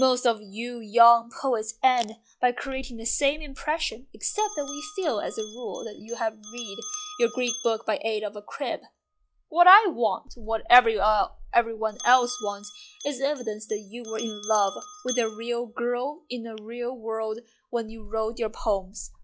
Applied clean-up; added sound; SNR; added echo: classical method log-MMSE.